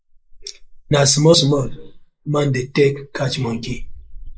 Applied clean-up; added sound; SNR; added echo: neural mask model Resemble Enhance denoiser.